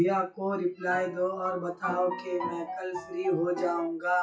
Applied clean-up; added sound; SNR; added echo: classical method WPE with log-MMSE.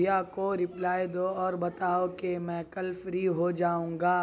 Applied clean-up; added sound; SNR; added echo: none; none; none; none.